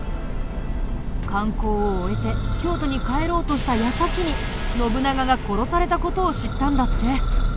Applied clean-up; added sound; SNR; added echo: none; Church bell; 0 dB; none.